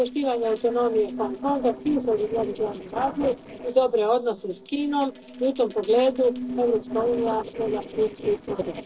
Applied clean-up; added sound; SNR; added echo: neural separator model SepFormer DNS4.